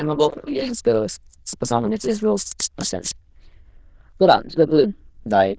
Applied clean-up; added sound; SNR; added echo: neural diffusion model UNIVERSE++.